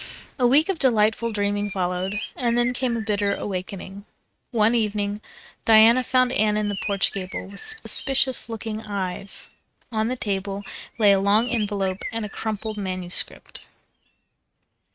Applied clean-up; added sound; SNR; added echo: neural mask model RNNoise.